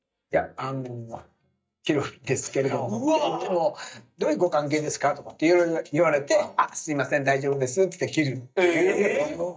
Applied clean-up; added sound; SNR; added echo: neural mask model DeepFilterNet 3.